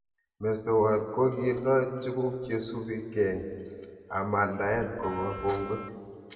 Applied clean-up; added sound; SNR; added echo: none; Wind instrument, woodwind instrument; 14 dB; reverberation time 1.8 s.